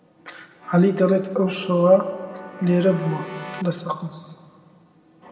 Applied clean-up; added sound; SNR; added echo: none; Keyboard (musical); 18 dB; reverberation time 1.9 s.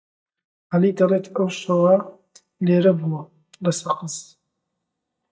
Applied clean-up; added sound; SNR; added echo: neural mask model DeepFilterNet 3.